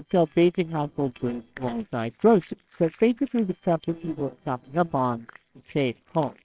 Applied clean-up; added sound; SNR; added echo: neural separator model SepFormer WHAMR!.